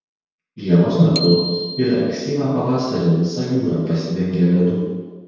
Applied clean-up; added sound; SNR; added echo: none; Bicycle bell; 13 dB; reverberation time 1.2 s.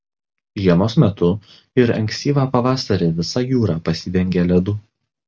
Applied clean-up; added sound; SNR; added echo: none; none; none; none.